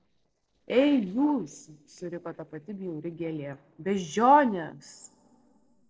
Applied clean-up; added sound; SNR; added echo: neural separator model SepFormer DNS4.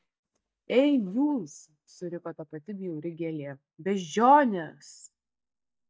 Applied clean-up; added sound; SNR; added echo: neural mask model DeepFilterNet 3.